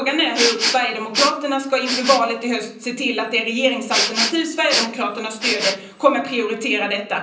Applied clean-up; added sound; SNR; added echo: none; Respiratory sounds; 3 dB; reverberation time 0.6 s.